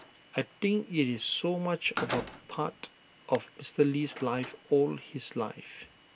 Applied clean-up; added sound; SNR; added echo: none; Slam; 14 dB; none.